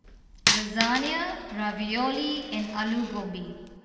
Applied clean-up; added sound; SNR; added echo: none; Coin (dropping); 3 dB; reverberation time 2.9 s.